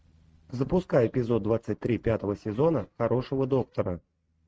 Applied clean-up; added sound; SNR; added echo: neural mask model RNNoise.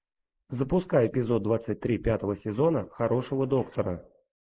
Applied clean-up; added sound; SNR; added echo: neural mask model Resemble Enhance denoiser.